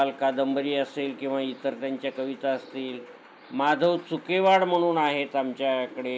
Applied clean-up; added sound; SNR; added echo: none; none; none; none.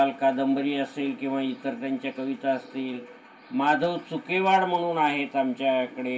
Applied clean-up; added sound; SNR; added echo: none; none; none; reverberation time 0.2 s.